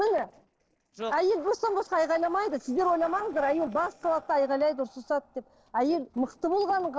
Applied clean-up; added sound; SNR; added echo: neural separator model SepFormer DNS4.